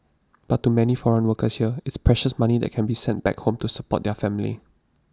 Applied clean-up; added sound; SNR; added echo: none; none; none; none.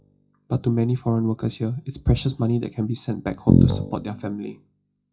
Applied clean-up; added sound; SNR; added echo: classical method WPE with log-MMSE.